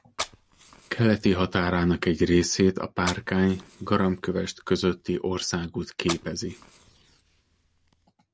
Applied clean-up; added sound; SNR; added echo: none; Fire; 15 dB; none.